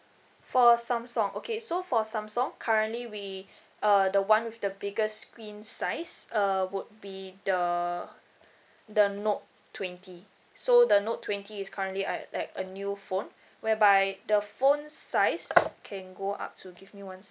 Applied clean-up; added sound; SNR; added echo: none; none; none; none.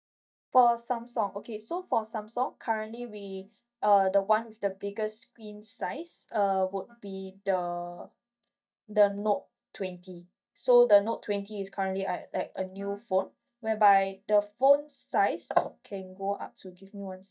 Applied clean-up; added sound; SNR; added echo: neural mask model DeepFilterNet 3.